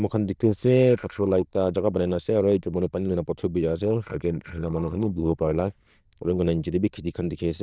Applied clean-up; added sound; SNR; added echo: neural diffusion model UNIVERSE++.